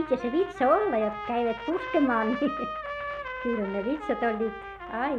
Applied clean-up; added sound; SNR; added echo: none; Trumpet; 9 dB; none.